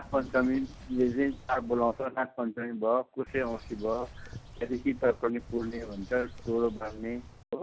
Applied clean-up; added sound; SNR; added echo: none; Bird; 15 dB; none.